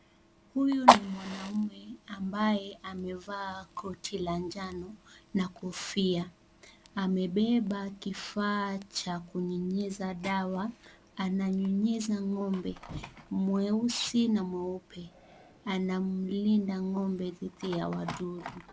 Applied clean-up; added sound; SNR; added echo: none; Fire; 6 dB; none.